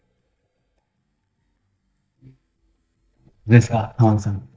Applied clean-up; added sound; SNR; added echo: neural mask model DeepFilterNet 3.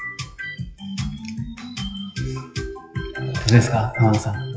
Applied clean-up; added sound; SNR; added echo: classical method WPE with log-MMSE.